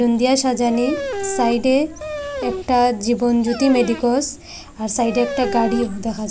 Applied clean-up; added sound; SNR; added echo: none; Dog; 10 dB; none.